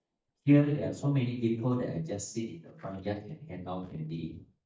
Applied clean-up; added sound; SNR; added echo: neural mask model DeepFilterNet 3.